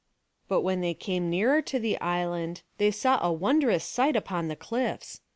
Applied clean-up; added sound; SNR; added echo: none; none; none; none.